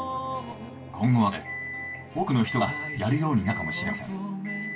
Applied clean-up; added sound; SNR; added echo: none; Microwave oven; 10 dB; reverberation time 0.1 s.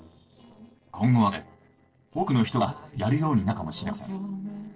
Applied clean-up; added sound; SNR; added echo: neural separator model SepFormer DNS4.